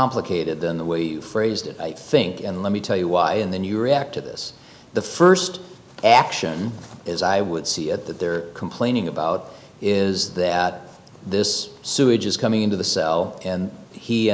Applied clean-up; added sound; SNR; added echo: none; none; none; none.